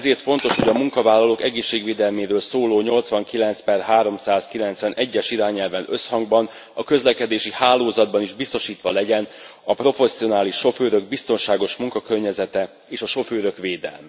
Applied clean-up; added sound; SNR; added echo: none; Shatter; 8 dB; none.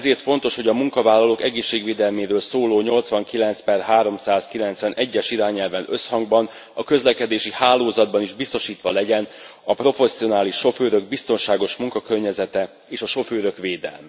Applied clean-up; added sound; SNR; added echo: none; none; none; none.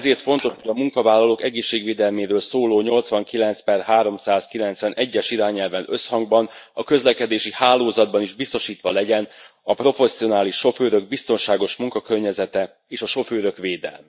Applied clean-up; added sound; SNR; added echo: neural mask model DeepFilterNet 3.